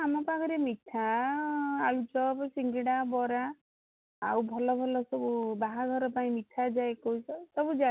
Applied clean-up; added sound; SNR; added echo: none; none; none; none.